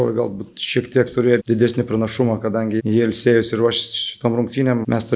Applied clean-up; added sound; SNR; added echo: none; none; none; none.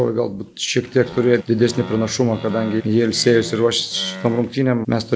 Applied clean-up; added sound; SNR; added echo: none; Animal; 16 dB; none.